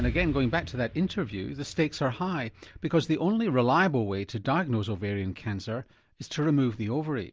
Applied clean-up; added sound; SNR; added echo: none; Explosion; 15 dB; none.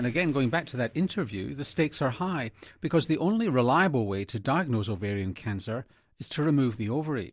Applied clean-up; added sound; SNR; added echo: neural separator model SepFormer DNS4.